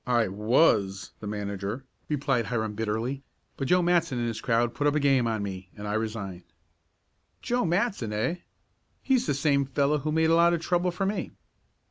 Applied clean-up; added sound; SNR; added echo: none; none; none; none.